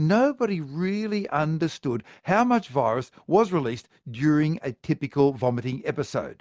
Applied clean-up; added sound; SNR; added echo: none; none; none; none.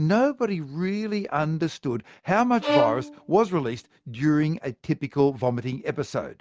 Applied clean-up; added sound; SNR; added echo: none; Bowed string instrument; 4 dB; none.